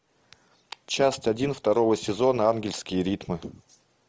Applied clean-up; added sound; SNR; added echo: none; none; none; none.